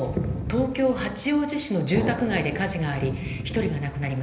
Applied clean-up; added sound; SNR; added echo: none; Explosion; 8 dB; reverberation time 0.8 s.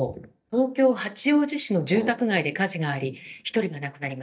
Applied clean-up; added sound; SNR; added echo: neural mask model DeepFilterNet 3.